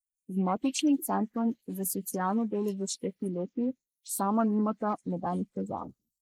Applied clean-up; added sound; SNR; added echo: neural mask model Resemble Enhance denoiser.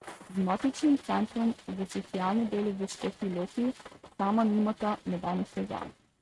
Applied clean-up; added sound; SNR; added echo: neural mask model RNNoise.